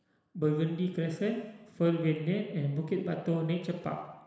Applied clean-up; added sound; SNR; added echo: none; none; none; reverberation time 1.1 s.